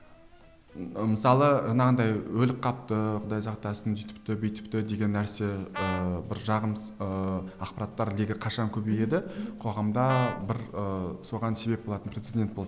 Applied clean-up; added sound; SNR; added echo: none; Brass instrument; 10 dB; none.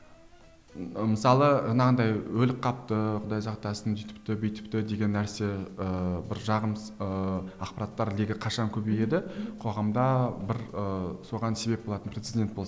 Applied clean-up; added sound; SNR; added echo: none; none; none; none.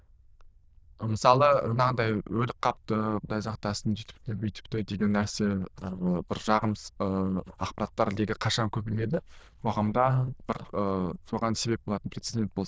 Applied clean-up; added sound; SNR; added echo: neural diffusion model UNIVERSE++.